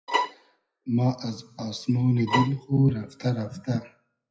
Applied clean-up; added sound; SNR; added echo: classical method WPE with log-MMSE.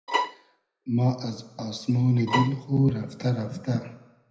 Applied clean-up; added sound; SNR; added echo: none; Bowed string instrument; 3 dB; reverberation time 0.7 s.